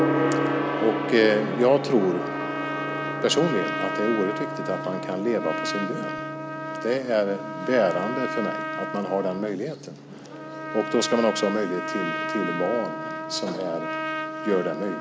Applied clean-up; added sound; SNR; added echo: none; Gong + Trumpet; 3 dB; none.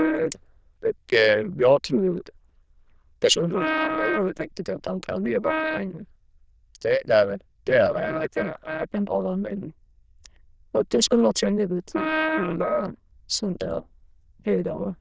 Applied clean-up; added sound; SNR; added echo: neural diffusion model UNIVERSE++.